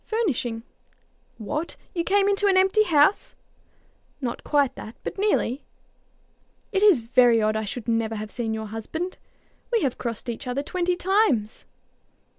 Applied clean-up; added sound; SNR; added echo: none; none; none; none.